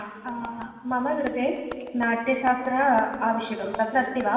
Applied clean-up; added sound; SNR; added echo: none; Tap; 17 dB; reverberation time 1.7 s.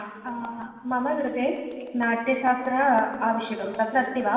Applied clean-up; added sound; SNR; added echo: neural separator model SepFormer DNS4.